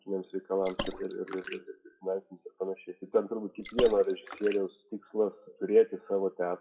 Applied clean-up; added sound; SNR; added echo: classical method WPE with log-MMSE.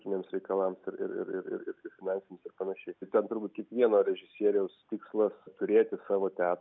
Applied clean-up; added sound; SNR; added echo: none; none; none; none.